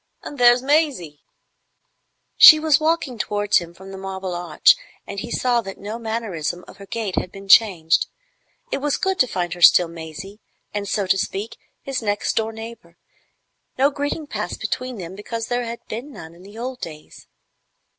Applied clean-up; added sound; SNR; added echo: none; none; none; none.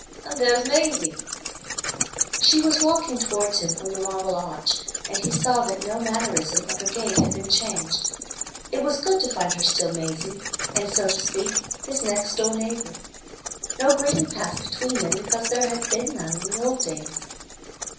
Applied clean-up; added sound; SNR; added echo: none; Wild animals; 3 dB; reverberation time 0.6 s.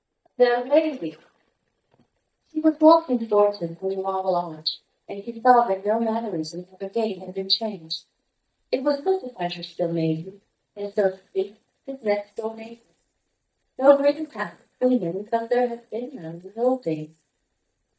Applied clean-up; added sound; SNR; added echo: neural mask model DeepFilterNet 3.